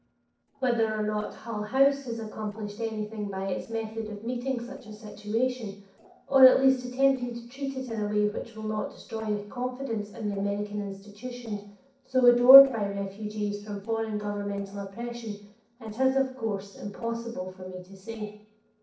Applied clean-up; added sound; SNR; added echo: neural separator model SepFormer DNS4.